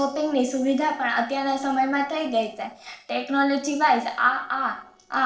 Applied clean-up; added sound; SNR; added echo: neural separator model SepFormer DNS4.